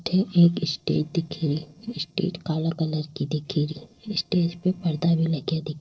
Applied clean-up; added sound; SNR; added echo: neural separator model SepFormer DNS4.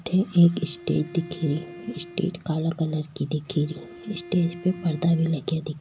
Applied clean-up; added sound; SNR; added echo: none; Bowed string instrument; 18 dB; none.